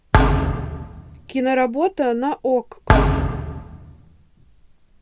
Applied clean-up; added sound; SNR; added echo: none; Thump, thud; -3 dB; none.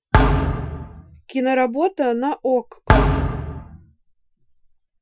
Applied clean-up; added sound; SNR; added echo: classical method Wiener filter.